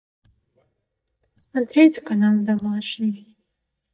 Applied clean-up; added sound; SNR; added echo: neural mask model DeepFilterNet 3.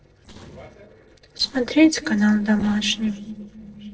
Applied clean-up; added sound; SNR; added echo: neural separator model SepFormer DNS4.